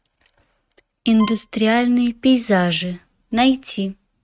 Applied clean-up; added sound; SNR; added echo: neural mask model RNNoise.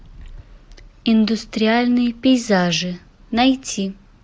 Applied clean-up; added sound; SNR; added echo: none; none; none; none.